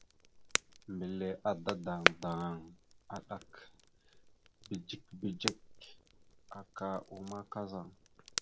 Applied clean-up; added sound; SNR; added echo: none; Crackle; -1 dB; none.